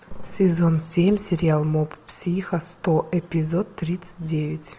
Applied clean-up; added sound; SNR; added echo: none; none; none; none.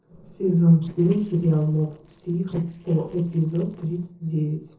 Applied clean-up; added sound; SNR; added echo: neural separator model SepFormer DNS4.